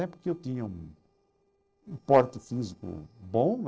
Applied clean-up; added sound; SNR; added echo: neural separator model SepFormer DNS4.